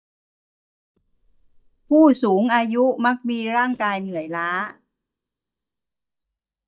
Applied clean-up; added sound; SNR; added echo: neural mask model DeepFilterNet 3.